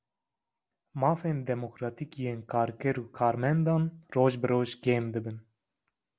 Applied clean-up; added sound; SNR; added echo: none; none; none; none.